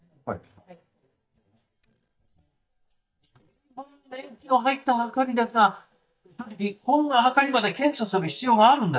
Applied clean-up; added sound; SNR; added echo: neural mask model DeepFilterNet 3.